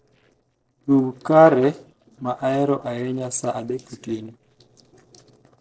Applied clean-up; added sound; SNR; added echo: neural separator model SepFormer DNS4.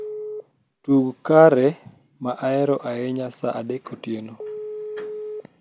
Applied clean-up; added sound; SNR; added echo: none; none; none; none.